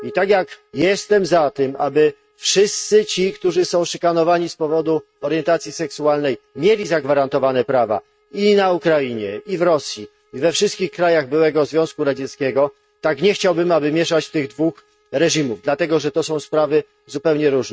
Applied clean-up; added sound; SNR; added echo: neural mask model RNNoise.